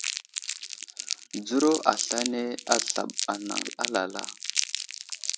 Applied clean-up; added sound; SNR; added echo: none; Crumpling, crinkling; 3 dB; none.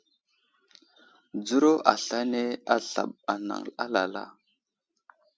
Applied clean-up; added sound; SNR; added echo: none; none; none; none.